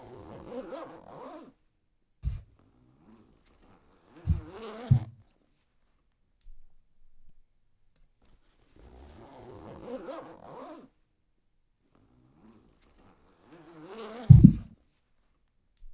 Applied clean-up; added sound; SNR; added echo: none; Zipper (clothing); 18 dB; reverberation time 0.2 s.